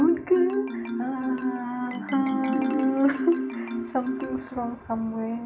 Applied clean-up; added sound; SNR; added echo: none; Marimba, xylophone; 5 dB; none.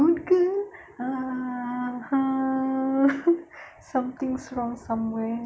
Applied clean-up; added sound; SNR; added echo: none; none; none; none.